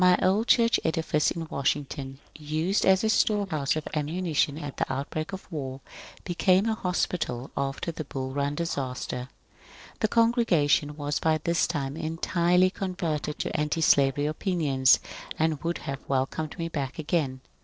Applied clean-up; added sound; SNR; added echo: neural separator model SepFormer DNS4.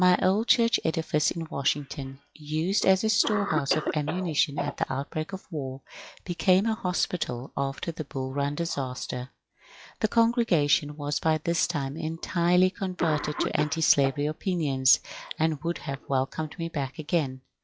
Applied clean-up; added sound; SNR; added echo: classical method log-MMSE.